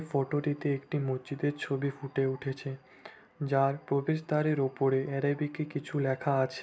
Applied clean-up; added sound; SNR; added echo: none; none; none; none.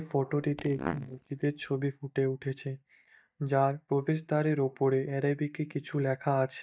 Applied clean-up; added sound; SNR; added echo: neural mask model DeepFilterNet 3.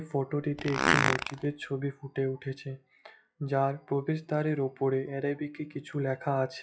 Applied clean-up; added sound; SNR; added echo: classical method log-MMSE.